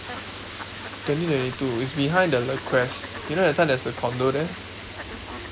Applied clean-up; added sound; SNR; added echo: none; Fowl; 11 dB; none.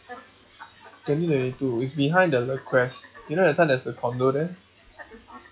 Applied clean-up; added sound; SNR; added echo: classical method log-MMSE.